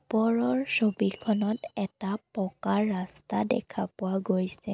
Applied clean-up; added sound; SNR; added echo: none; none; none; none.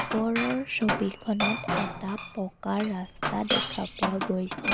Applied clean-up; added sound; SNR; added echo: none; Glass + Bird; 2 dB; none.